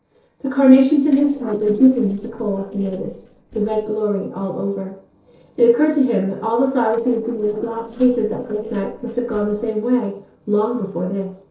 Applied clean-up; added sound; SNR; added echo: neural separator model SepFormer DNS4.